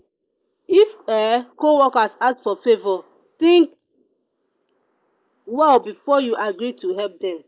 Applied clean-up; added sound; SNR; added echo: neural mask model Resemble Enhance denoiser.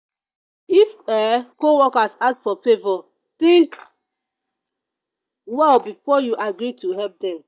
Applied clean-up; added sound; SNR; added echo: neural mask model DeepFilterNet 3.